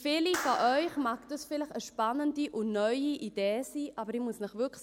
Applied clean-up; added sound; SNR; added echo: none; Clapping; 14 dB; none.